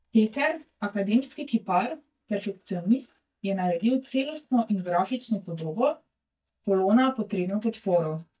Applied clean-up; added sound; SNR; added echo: neural mask model DeepFilterNet 3.